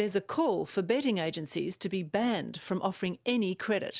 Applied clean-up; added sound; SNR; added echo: none; none; none; none.